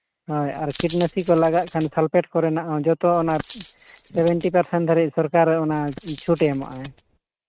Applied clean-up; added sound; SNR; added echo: neural mask model RNNoise.